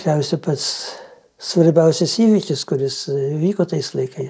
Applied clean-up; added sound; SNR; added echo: none; none; none; none.